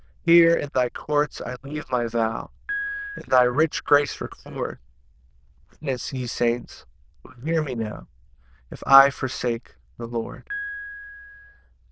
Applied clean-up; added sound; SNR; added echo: neural diffusion model UNIVERSE++.